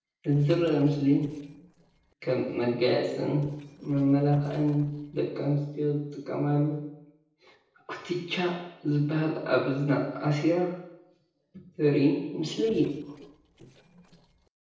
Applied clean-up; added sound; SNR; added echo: neural separator model SepFormer DNS4.